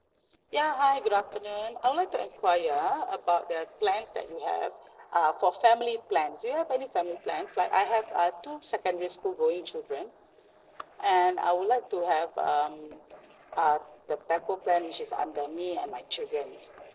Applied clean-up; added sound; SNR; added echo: neural separator model SepFormer DNS4.